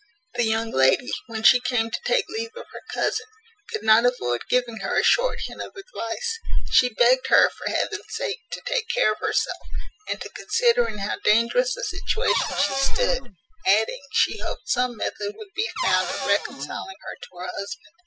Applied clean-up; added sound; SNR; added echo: classical method spectral subtraction.